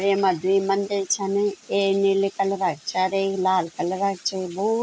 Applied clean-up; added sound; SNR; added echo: none; none; none; none.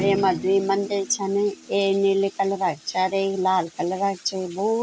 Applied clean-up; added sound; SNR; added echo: none; Drum; 16 dB; none.